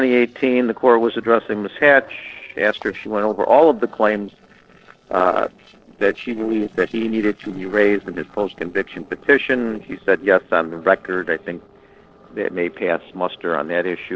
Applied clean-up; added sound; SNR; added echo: neural separator model SepFormer DNS4.